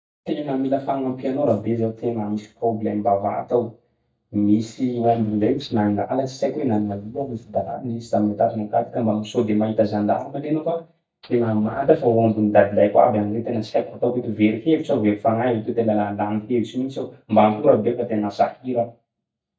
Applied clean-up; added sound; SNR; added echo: neural mask model DeepFilterNet 3.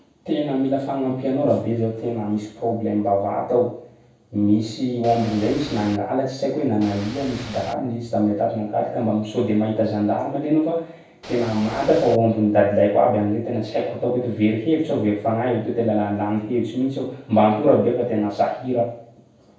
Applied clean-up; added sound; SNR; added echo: none; Ocean / Boat, Water vehicle; 15 dB; reverberation time 0.6 s.